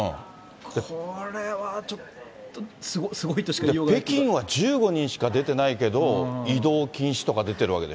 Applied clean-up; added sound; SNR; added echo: none; Wind instrument, woodwind instrument; 16 dB; none.